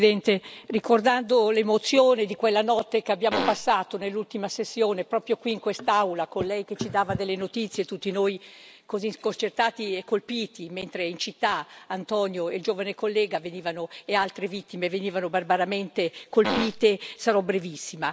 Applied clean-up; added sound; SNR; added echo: none; Fart; 3 dB; none.